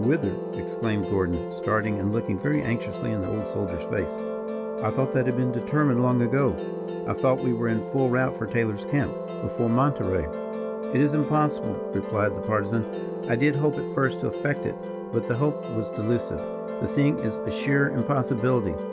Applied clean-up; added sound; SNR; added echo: none; Musical instrument; 5 dB; none.